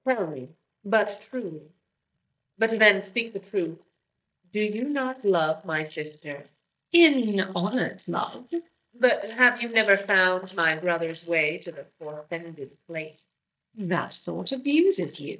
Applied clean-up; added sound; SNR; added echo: neural mask model DeepFilterNet 3.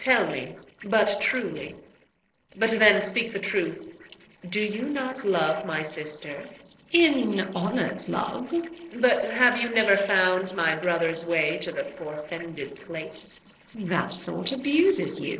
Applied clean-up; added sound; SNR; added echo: neural separator model SepFormer DNS4.